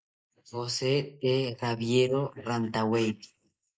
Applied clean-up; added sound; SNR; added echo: neural mask model Resemble Enhance denoiser.